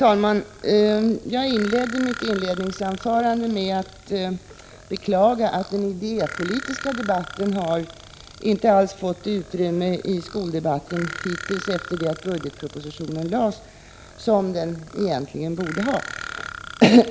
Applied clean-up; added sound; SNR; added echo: none; Burping, eructation; 15 dB; none.